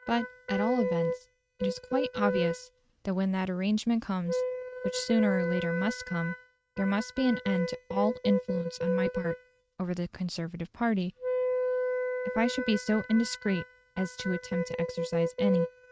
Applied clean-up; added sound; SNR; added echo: neural mask model RNNoise.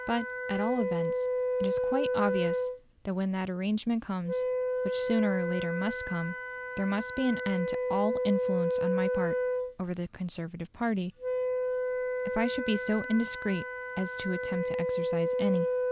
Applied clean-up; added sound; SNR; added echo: none; Wind instrument, woodwind instrument; 0 dB; none.